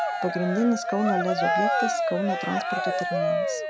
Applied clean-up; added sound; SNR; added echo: none; Cheering; -2 dB; none.